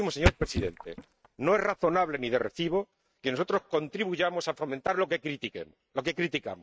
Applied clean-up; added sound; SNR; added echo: neural mask model RNNoise.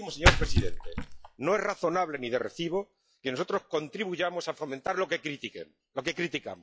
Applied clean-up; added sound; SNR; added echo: classical method log-MMSE.